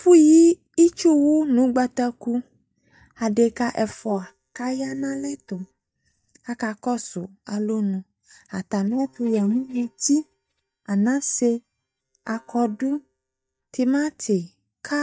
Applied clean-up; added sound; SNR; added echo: neural mask model DeepFilterNet 3.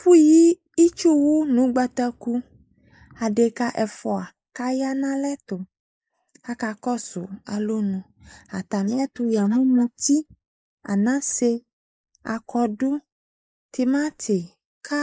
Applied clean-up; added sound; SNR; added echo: neural mask model Resemble Enhance denoiser.